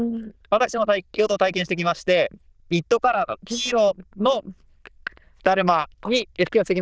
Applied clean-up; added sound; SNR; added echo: neural diffusion model UNIVERSE++.